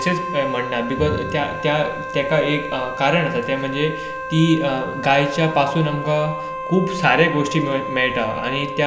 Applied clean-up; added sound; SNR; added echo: none; Wind instrument, woodwind instrument; 8 dB; reverberation time 2.8 s.